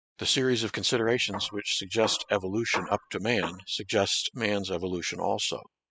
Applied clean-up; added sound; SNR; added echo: classical method spectral subtraction.